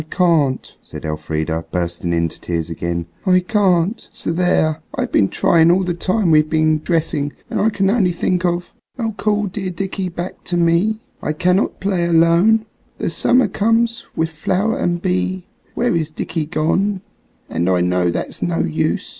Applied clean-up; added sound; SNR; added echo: none; none; none; none.